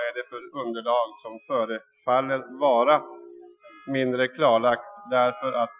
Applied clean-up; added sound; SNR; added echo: classical method Wiener filter.